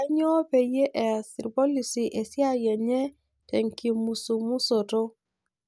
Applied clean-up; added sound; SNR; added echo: none; none; none; none.